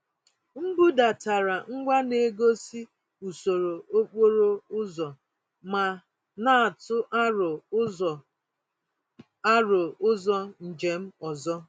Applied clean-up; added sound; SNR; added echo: none; none; none; none.